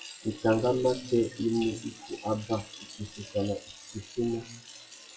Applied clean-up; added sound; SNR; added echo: classical method WPE with log-MMSE.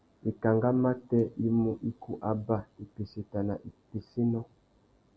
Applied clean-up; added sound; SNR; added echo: none; none; none; none.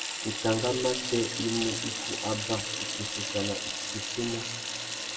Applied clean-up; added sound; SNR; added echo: none; Sink (filling or washing) / Water tap, faucet; 1 dB; reverberation time 1.5 s.